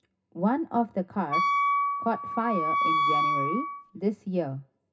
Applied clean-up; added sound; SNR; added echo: none; Wind instrument, woodwind instrument; -4 dB; reverberation time 0.2 s.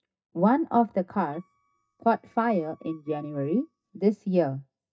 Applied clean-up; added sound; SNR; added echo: neural mask model DeepFilterNet 3.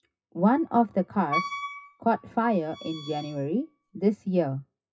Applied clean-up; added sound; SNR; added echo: classical method WPE with log-MMSE.